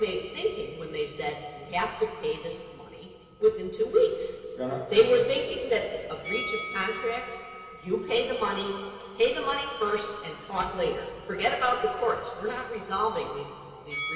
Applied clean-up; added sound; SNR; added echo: none; Bell; 15 dB; reverberation time 2.7 s.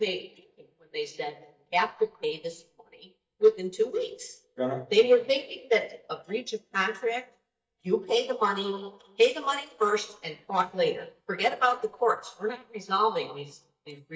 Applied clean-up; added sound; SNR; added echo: neural mask model DeepFilterNet 3.